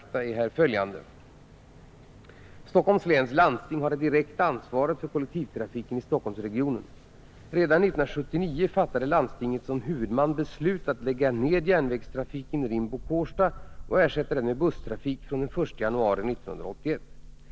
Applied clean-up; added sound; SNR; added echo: none; Mechanical fan; 16 dB; none.